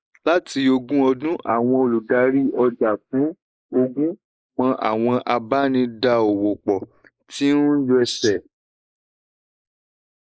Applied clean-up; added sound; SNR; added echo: neural mask model Resemble Enhance denoiser.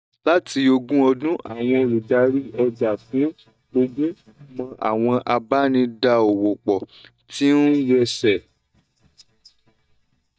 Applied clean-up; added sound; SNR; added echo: neural mask model DeepFilterNet 3.